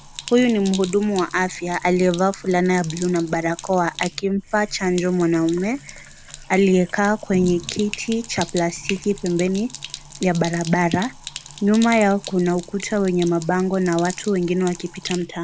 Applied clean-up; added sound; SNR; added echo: none; Sink (filling or washing); 16 dB; none.